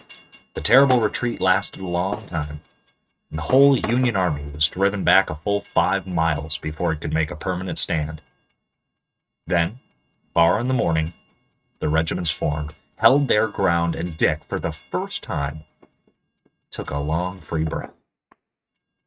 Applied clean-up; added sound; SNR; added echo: neural mask model RNNoise.